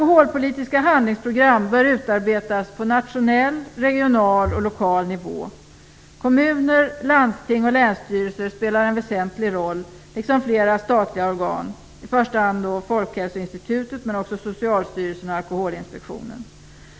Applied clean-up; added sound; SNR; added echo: none; none; none; none.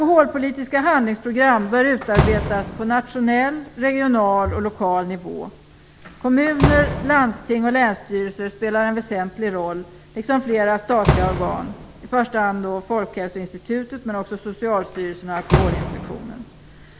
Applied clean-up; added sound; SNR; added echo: none; Slam; 7 dB; none.